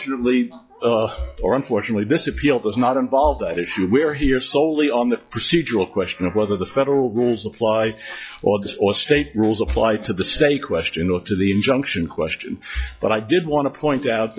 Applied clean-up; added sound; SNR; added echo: classical method log-MMSE.